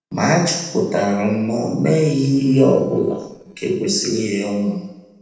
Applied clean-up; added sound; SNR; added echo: neural separator model SepFormer DNS4.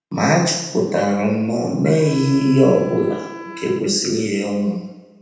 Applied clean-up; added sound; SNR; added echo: none; Wind instrument, woodwind instrument; 18 dB; reverberation time 0.9 s.